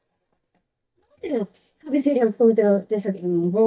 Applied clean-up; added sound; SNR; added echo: neural mask model DeepFilterNet 3.